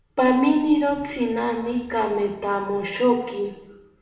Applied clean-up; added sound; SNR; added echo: none; none; none; reverberation time 0.8 s.